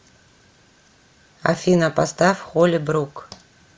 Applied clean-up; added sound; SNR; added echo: none; none; none; none.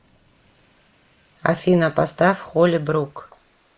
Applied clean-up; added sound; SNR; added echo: neural mask model Resemble Enhance denoiser.